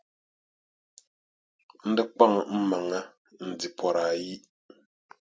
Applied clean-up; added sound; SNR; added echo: none; none; none; none.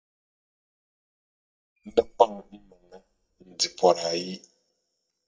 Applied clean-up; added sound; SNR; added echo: neural mask model DeepFilterNet 3.